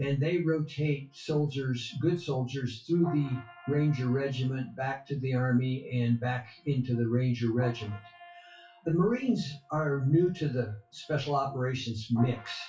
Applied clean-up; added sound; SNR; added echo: classical method WPE with log-MMSE.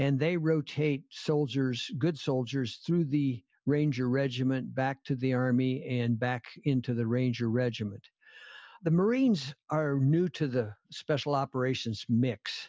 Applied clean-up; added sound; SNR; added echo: none; none; none; none.